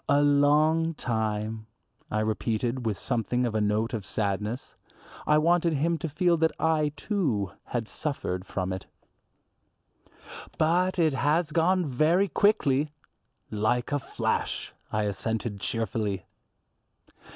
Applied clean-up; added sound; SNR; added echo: none; none; none; none.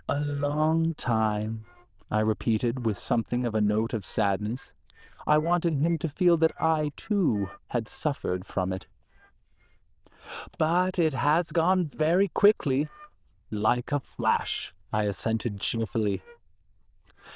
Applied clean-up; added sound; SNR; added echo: neural diffusion model UNIVERSE++.